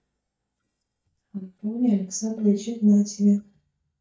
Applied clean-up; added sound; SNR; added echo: neural mask model DeepFilterNet 3.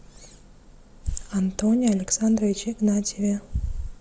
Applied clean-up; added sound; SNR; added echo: none; none; none; none.